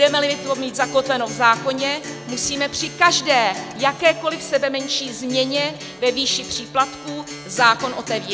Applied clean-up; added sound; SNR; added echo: none; Acoustic guitar; 13 dB; none.